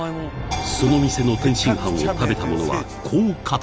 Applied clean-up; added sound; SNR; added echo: none; Bowed string instrument; 13 dB; none.